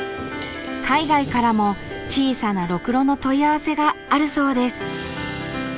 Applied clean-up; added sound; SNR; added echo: none; Thunder; 18 dB; none.